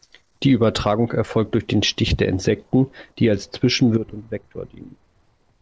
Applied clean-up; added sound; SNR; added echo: neural separator model SepFormer DNS4.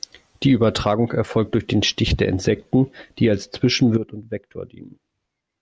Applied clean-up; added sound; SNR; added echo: none; none; none; none.